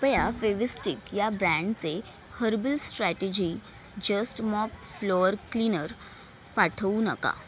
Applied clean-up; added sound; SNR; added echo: none; Bowed string instrument; 12 dB; none.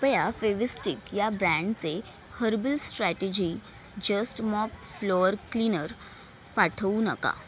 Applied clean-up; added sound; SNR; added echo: none; none; none; none.